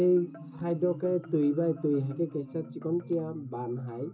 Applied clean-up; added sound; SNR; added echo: none; Marimba, xylophone; 14 dB; reverberation time 0.2 s.